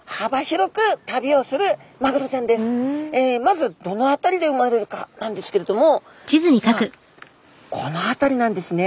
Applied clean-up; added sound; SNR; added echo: none; none; none; none.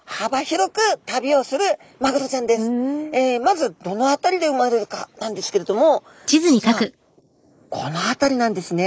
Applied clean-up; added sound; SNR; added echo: neural mask model Resemble Enhance denoiser.